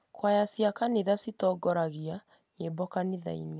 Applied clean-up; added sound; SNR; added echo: none; none; none; none.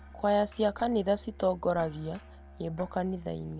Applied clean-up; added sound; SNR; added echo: none; Tick-tock + Musical instrument; 18 dB; none.